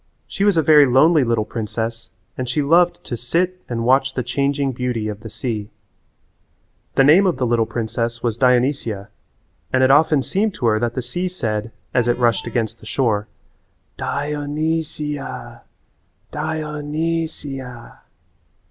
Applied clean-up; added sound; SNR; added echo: none; Alarm; 17 dB; none.